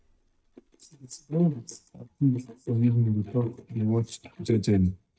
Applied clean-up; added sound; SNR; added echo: neural mask model DeepFilterNet 3.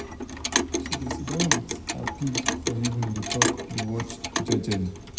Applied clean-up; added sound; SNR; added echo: none; Clock; -2 dB; reverberation time 0.7 s.